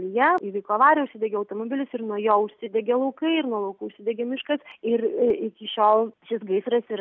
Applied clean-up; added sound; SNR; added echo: none; none; none; none.